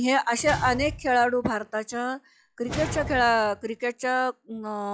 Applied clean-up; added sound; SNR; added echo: classical method log-MMSE.